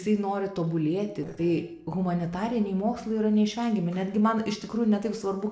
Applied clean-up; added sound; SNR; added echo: neural separator model SepFormer DNS4.